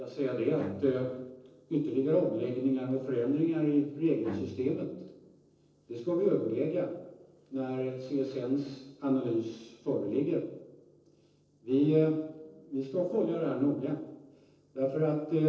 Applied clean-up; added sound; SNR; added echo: neural separator model SepFormer DNS4.